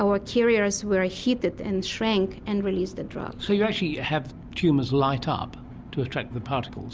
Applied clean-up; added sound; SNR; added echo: none; none; none; none.